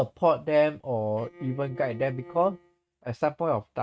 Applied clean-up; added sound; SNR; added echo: neural mask model RNNoise.